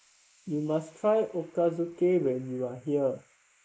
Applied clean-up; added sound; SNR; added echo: neural mask model Resemble Enhance denoiser.